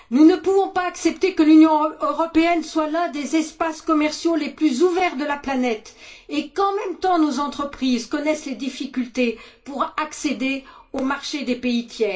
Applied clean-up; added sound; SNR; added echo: none; none; none; reverberation time 0.2 s.